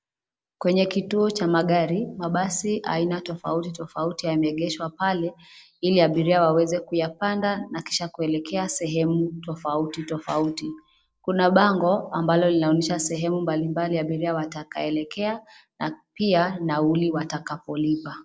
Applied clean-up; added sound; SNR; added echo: neural separator model SepFormer DNS4.